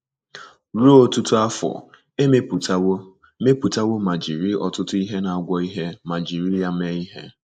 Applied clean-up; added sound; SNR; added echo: neural mask model Resemble Enhance denoiser.